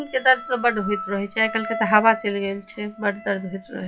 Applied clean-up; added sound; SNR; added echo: classical method log-MMSE.